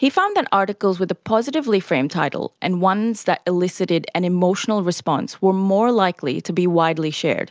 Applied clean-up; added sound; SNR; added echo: none; none; none; none.